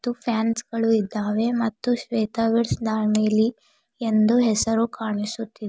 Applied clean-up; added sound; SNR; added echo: none; none; none; none.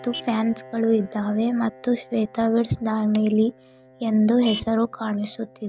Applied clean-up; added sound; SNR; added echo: none; Piano + Vehicle horn, car horn, honking; 19 dB; none.